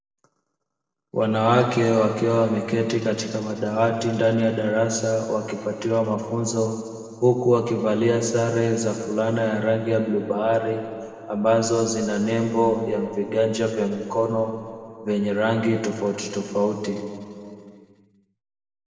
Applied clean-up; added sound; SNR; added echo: none; none; none; reverberation time 2.3 s.